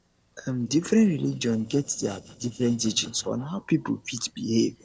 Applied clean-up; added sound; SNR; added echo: neural separator model SepFormer DNS4.